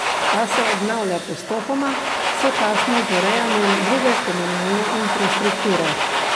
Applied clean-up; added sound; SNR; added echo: none; Domestic sounds, home sounds; -1 dB; none.